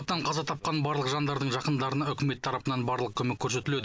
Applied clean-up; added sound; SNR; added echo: none; none; none; none.